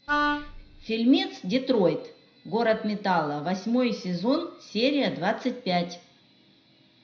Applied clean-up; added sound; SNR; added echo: none; Wind instrument, woodwind instrument; 2 dB; reverberation time 0.5 s.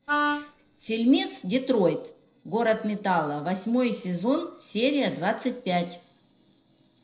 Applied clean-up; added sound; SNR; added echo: neural separator model SepFormer DNS4.